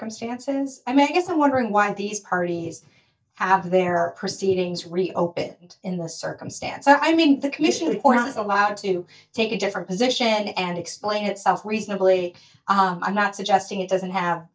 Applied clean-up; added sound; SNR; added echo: neural mask model DeepFilterNet 3.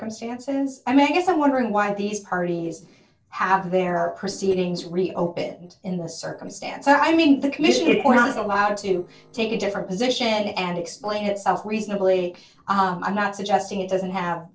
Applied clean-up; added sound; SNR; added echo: neural separator model SepFormer DNS4.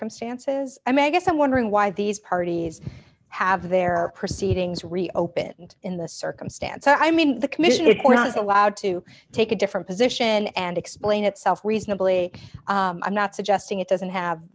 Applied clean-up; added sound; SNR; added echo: none; none; none; none.